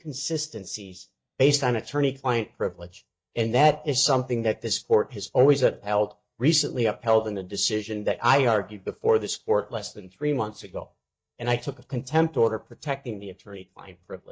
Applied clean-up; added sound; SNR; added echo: neural mask model DeepFilterNet 3.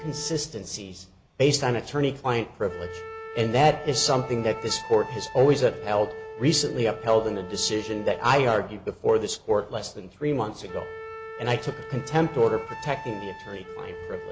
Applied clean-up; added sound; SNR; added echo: none; Wind instrument, woodwind instrument; 14 dB; none.